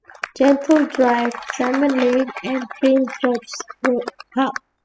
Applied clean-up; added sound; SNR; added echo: classical method spectral subtraction.